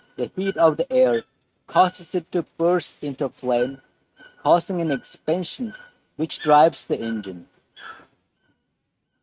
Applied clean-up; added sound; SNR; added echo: neural mask model RNNoise.